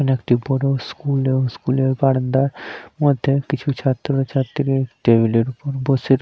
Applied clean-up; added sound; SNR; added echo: none; none; none; none.